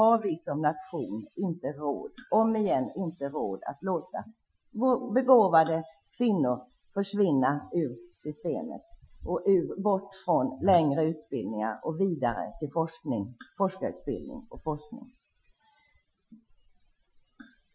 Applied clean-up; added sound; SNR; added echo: classical method Wiener filter.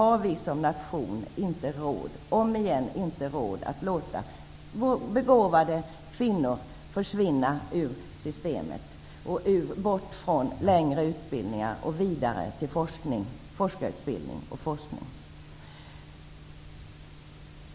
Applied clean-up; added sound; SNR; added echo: none; none; none; none.